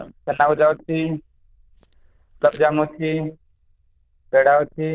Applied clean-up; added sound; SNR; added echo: neural diffusion model UNIVERSE++.